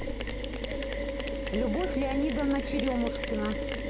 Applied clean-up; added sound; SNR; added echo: none; Mechanisms; 0 dB; none.